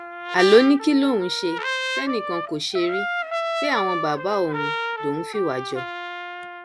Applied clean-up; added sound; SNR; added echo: none; Trumpet; 6 dB; none.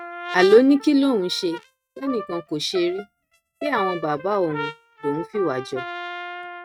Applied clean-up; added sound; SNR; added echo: neural mask model RNNoise.